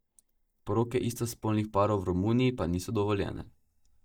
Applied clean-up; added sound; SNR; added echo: neural mask model DeepFilterNet 3.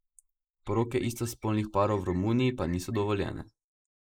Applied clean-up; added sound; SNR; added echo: neural mask model Resemble Enhance denoiser.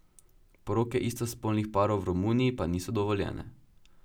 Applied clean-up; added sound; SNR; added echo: none; none; none; none.